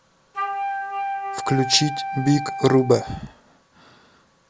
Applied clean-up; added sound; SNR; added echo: none; Wind instrument, woodwind instrument; 5 dB; none.